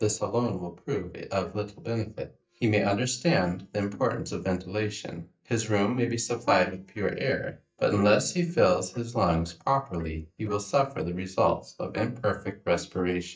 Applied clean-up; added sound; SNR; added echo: neural mask model DeepFilterNet 3.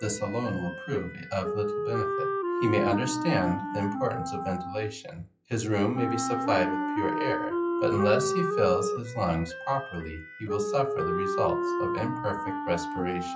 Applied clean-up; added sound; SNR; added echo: classical method WPE with log-MMSE.